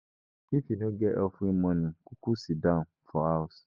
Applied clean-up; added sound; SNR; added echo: none; none; none; none.